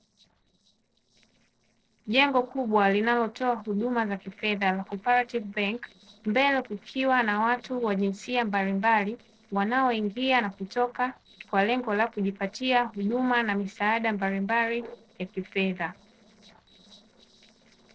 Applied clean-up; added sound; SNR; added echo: neural separator model SepFormer DNS4.